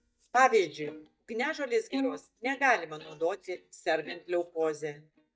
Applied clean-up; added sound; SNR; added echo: neural mask model DeepFilterNet 3.